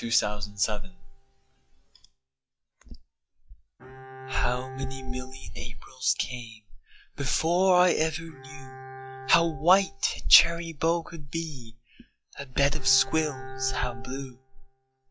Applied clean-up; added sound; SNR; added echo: classical method log-MMSE.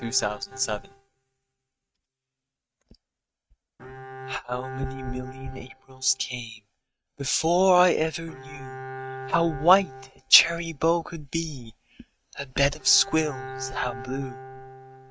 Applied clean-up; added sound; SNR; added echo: neural mask model RNNoise.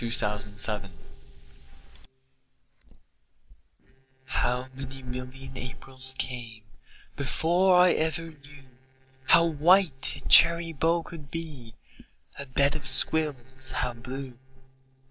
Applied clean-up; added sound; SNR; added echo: neural separator model SepFormer DNS4.